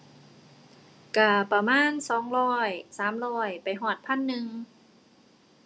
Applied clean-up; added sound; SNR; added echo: none; none; none; none.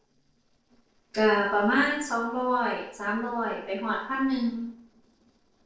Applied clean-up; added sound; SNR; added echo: neural separator model SepFormer DNS4.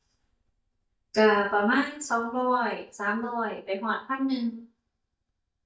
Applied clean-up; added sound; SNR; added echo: neural mask model DeepFilterNet 3.